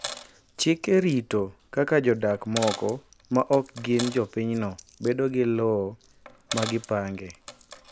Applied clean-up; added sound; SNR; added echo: none; Coin (dropping); 14 dB; none.